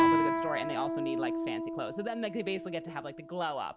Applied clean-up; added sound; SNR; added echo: none; Guitar; -4 dB; none.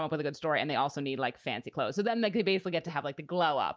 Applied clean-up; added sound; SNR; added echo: none; none; none; none.